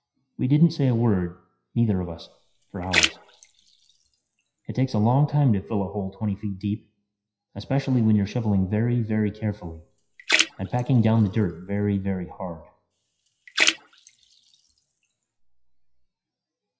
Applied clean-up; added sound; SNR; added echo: classical method WPE with log-MMSE.